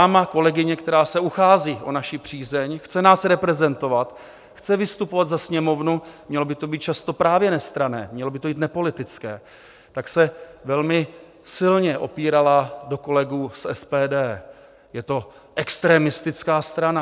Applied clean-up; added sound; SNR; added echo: none; none; none; none.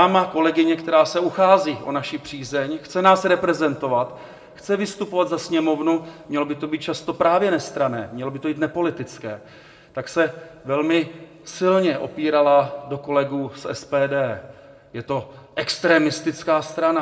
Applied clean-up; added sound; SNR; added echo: none; none; none; reverberation time 1.4 s.